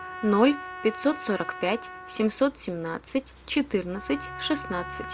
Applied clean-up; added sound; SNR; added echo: none; Trumpet; 13 dB; none.